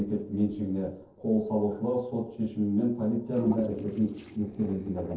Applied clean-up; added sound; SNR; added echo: neural separator model SepFormer DNS4.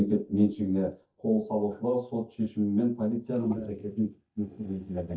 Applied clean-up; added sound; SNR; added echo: neural mask model DeepFilterNet 3.